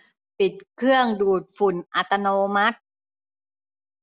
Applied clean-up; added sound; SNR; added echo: none; none; none; none.